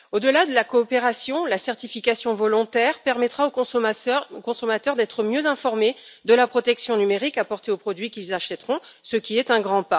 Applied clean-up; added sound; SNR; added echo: none; none; none; none.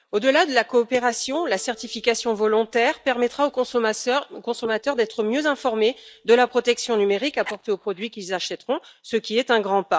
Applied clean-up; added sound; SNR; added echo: neural mask model DeepFilterNet 3.